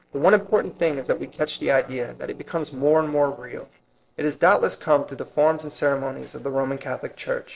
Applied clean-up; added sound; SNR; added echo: neural separator model SepFormer DNS4.